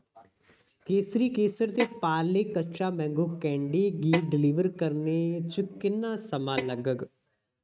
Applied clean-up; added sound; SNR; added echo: neural mask model RNNoise.